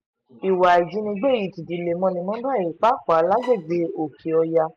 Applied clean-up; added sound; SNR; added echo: none; Bowed string instrument; 19 dB; none.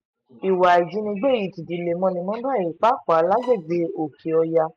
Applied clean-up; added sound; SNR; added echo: neural mask model RNNoise.